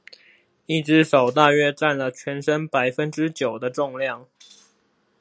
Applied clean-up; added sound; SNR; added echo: none; none; none; none.